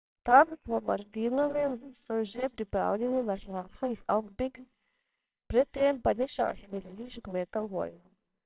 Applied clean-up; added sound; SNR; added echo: neural separator model SepFormer WHAMR!.